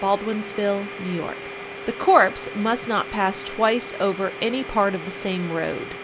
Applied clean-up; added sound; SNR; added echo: none; Domestic sounds, home sounds; 11 dB; none.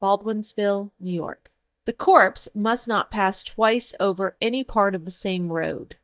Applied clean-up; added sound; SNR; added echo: neural mask model DeepFilterNet 3.